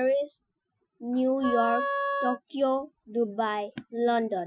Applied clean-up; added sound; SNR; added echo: classical method Wiener filter.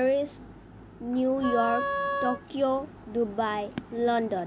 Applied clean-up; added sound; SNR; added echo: none; Wind instrument, woodwind instrument; 4 dB; none.